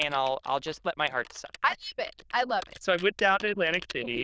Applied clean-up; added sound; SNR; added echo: neural diffusion model UNIVERSE++.